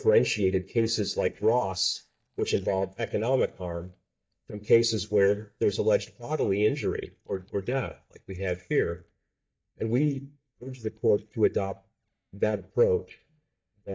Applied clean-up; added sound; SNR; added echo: neural mask model DeepFilterNet 3.